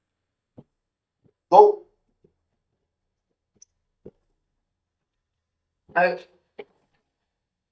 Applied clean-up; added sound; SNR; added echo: neural mask model DeepFilterNet 3.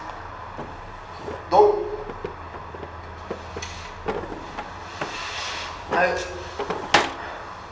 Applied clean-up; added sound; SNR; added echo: none; Drawer open or close; 5 dB; reverberation time 1.1 s.